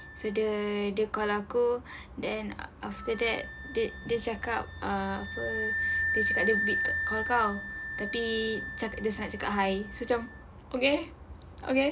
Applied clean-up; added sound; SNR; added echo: none; Wind instrument, woodwind instrument; 5 dB; none.